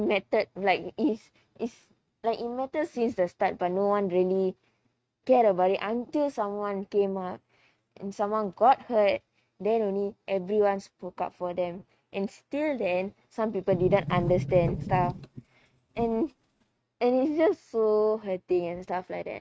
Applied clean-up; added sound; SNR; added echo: neural mask model RNNoise.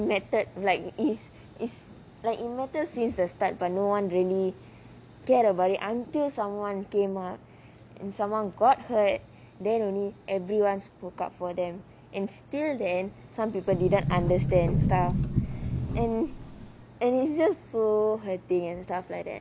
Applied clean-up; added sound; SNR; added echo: none; Sliding door; 0 dB; none.